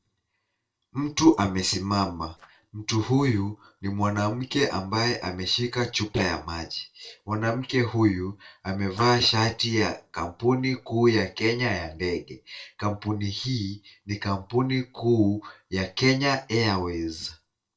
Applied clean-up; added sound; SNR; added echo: neural separator model SepFormer DNS4.